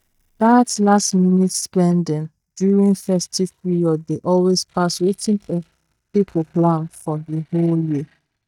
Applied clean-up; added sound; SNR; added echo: neural mask model DeepFilterNet 3.